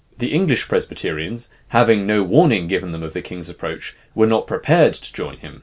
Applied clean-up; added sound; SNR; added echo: none; none; none; none.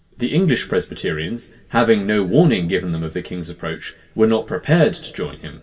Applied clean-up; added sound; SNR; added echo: none; none; none; reverberation time 1.5 s.